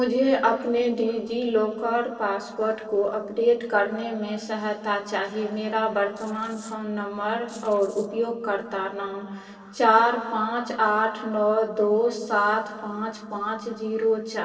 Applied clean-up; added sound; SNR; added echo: neural separator model SepFormer DNS4.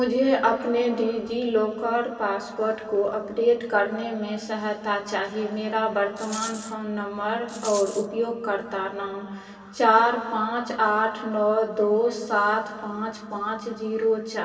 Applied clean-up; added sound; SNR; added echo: none; Rattle; 14 dB; reverberation time 2.4 s.